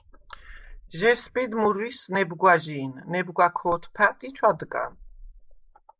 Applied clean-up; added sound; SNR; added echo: neural mask model Resemble Enhance denoiser.